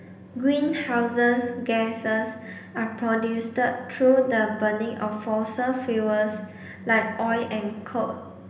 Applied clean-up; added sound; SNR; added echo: none; none; none; reverberation time 1.1 s.